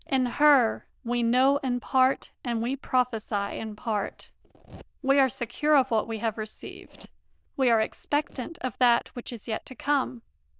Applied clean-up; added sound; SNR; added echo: neural diffusion model UNIVERSE++.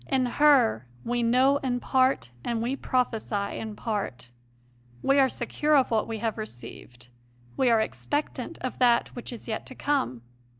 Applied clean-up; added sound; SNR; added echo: none; none; none; none.